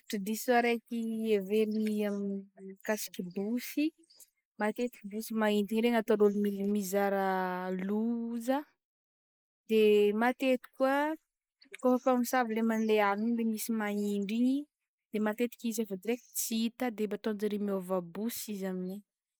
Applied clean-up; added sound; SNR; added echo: neural mask model Resemble Enhance denoiser.